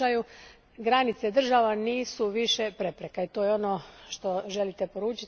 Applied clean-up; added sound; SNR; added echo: none; none; none; none.